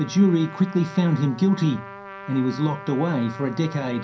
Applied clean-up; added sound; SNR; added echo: none; Trumpet; 16 dB; reverberation time 0.3 s.